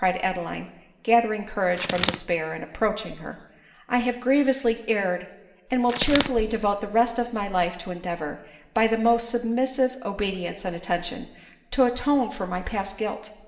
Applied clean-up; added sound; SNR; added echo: none; Bird; 3 dB; reverberation time 0.9 s.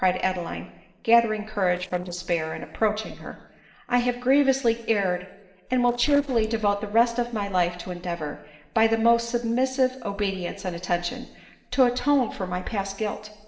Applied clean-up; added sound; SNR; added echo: neural separator model SepFormer DNS4.